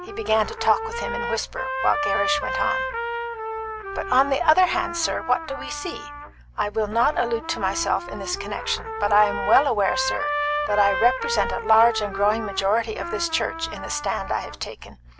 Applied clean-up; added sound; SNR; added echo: none; Trumpet; 6 dB; none.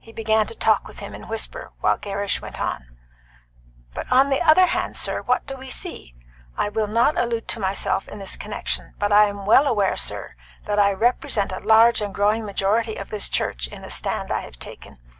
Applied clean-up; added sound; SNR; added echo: none; none; none; none.